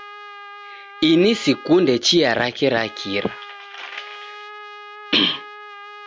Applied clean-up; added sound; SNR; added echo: none; Trumpet; 17 dB; none.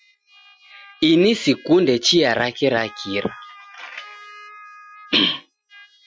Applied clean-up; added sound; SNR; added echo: classical method Wiener filter.